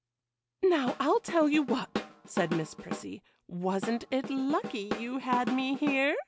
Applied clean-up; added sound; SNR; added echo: none; Drum / Drum kit; 8 dB; none.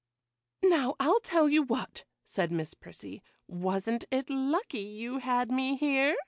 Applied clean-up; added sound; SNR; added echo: none; none; none; none.